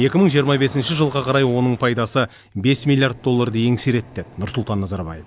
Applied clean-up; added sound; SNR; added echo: none; none; none; none.